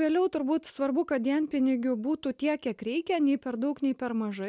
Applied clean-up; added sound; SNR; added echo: none; none; none; none.